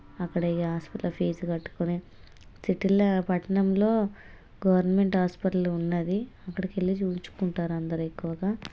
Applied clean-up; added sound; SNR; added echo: none; none; none; none.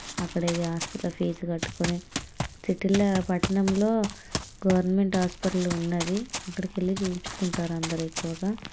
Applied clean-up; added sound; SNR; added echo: none; Run; 9 dB; none.